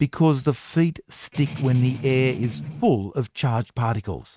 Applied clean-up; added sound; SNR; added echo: neural mask model RNNoise.